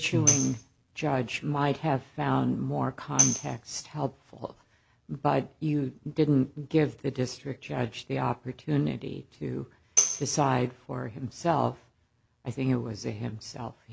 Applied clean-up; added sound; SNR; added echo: none; Tambourine; 1 dB; none.